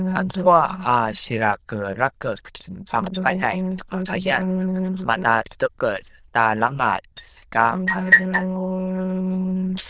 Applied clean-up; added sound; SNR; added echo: neural diffusion model UNIVERSE++.